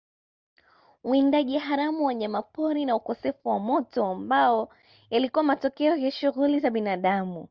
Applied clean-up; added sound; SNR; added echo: none; none; none; none.